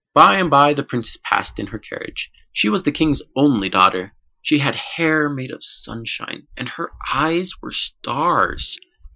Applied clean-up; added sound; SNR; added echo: classical method Wiener filter.